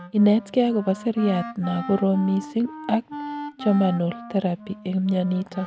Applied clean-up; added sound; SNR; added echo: none; Wind instrument, woodwind instrument; 14 dB; none.